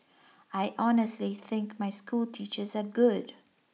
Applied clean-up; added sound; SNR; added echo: none; none; none; none.